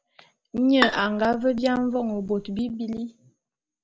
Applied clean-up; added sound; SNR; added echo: none; Bowed string instrument; 7 dB; none.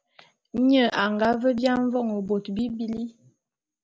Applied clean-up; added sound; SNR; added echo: none; none; none; none.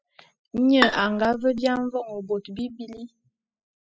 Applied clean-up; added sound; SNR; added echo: classical method spectral subtraction.